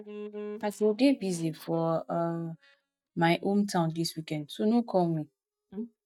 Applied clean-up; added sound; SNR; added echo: neural mask model DeepFilterNet 3.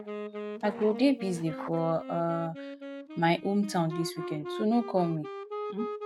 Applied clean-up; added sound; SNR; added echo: neural mask model RNNoise.